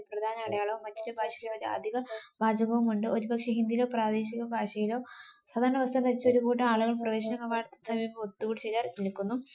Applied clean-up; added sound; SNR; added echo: classical method Wiener filter.